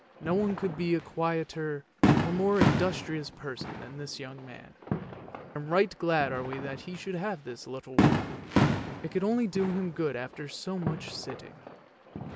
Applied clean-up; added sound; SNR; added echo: none; Fireworks; 0 dB; none.